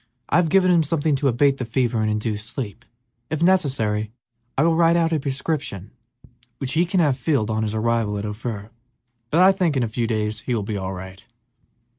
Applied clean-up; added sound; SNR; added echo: none; none; none; none.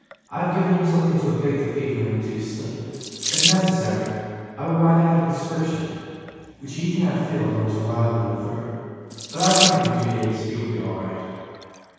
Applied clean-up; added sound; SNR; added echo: none; Sink (filling or washing) / Water tap, faucet; 8 dB; reverberation time 2.2 s.